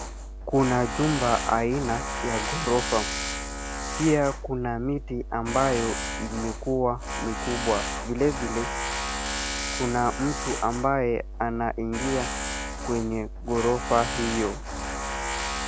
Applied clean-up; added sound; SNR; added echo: none; Tools; 4 dB; none.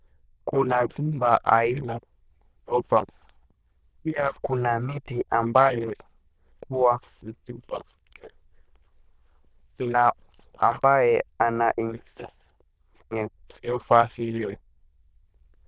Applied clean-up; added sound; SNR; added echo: neural diffusion model UNIVERSE++.